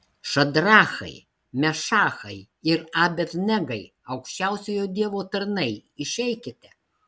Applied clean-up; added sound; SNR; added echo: none; none; none; none.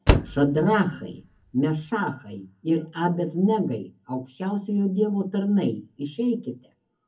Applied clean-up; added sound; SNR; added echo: none; Slam; 1 dB; reverberation time 0.3 s.